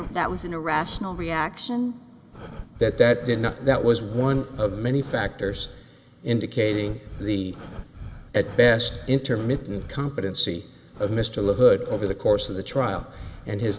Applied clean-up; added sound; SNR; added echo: none; Breathing; 15 dB; none.